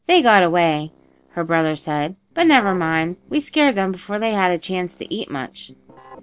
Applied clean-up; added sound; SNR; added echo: neural separator model SepFormer DNS4.